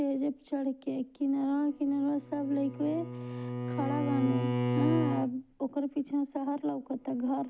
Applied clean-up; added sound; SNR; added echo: none; Bowed string instrument; 5 dB; none.